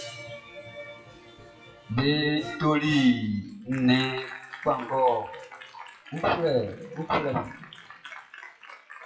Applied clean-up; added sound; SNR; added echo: classical method WPE with log-MMSE.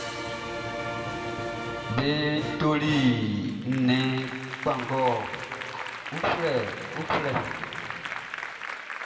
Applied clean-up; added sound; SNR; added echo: none; Applause; 7 dB; reverberation time 2.2 s.